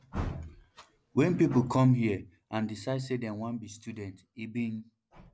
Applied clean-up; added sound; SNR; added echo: none; none; none; none.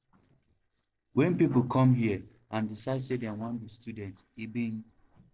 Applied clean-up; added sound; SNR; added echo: neural separator model SepFormer DNS4.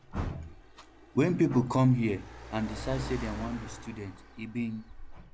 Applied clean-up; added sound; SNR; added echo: none; Car; 13 dB; none.